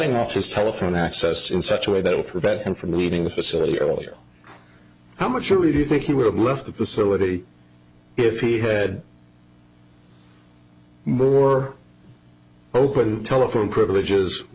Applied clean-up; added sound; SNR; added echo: none; none; none; none.